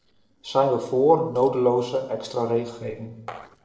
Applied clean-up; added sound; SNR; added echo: neural separator model SepFormer DNS4.